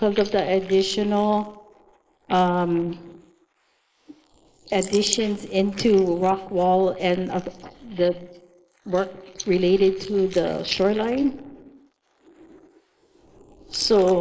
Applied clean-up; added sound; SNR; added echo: neural mask model Resemble Enhance denoiser.